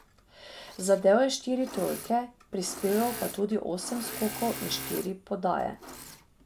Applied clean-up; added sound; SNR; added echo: none; Engine / Mechanisms; 12 dB; none.